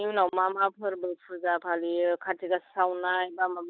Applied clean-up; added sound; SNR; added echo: neural mask model Resemble Enhance denoiser.